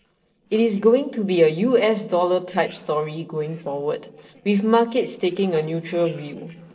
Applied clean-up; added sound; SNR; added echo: neural separator model SepFormer DNS4.